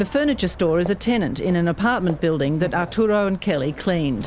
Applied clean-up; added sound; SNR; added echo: none; none; none; none.